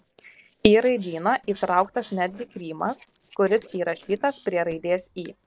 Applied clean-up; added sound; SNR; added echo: neural separator model SepFormer DNS4.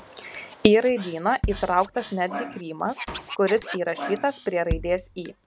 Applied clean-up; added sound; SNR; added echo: none; Drum kit + Scratching (performance technique); 10 dB; none.